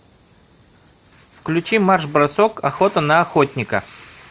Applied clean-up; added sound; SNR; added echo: none; none; none; none.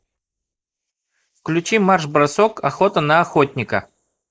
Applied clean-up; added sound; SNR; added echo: neural mask model Resemble Enhance denoiser.